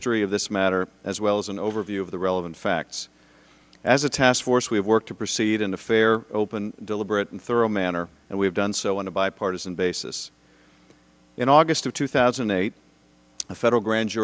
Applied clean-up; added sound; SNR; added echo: none; none; none; none.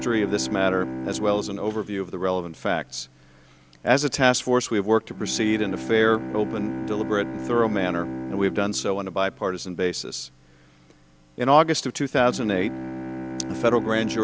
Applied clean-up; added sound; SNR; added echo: none; Bowed string instrument; 10 dB; none.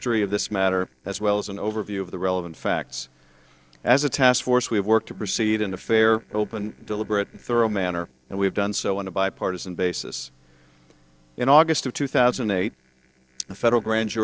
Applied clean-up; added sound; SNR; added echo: neural separator model SepFormer DNS4.